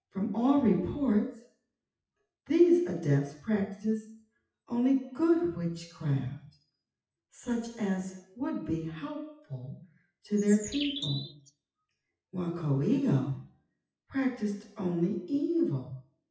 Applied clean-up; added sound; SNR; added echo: classical method WPE with log-MMSE.